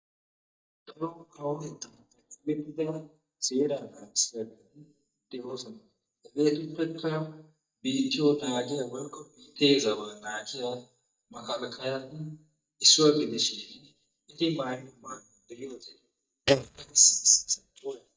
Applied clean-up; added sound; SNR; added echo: neural mask model DeepFilterNet 3.